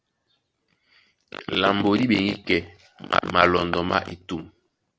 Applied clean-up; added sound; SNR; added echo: none; none; none; none.